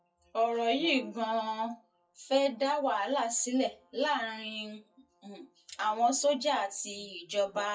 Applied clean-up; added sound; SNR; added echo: classical method WPE with log-MMSE.